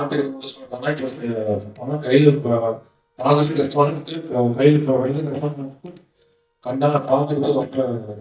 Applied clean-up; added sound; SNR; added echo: neural mask model DeepFilterNet 3.